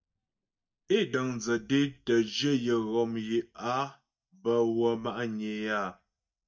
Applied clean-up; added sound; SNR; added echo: neural mask model DeepFilterNet 3.